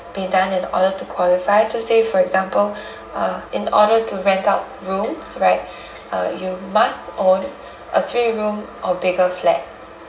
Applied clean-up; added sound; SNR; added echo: none; none; none; reverberation time 2.0 s.